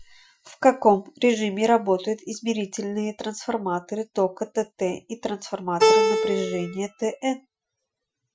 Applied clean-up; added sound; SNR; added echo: classical method Wiener filter.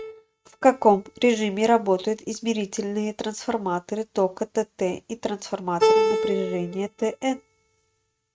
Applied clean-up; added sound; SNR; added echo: neural mask model RNNoise.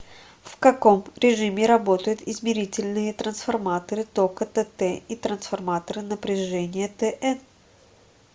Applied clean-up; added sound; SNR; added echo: none; none; none; none.